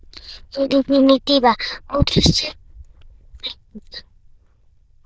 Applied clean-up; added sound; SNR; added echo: neural diffusion model UNIVERSE++.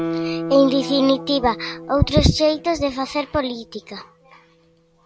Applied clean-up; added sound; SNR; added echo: none; Guitar; 11 dB; none.